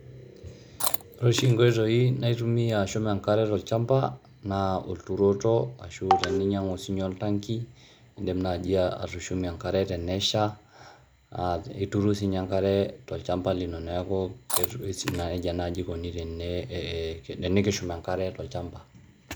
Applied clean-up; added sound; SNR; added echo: none; Chewing, mastication; 6 dB; none.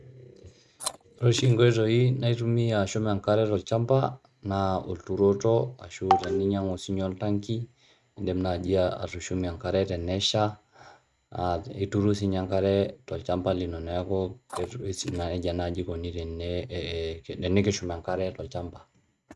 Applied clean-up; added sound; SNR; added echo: neural mask model RNNoise.